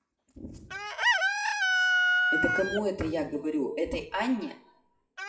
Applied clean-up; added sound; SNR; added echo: classical method WPE with log-MMSE.